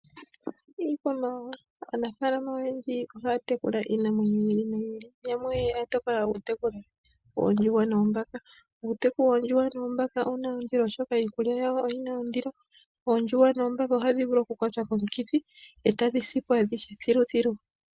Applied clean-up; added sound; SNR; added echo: none; none; none; none.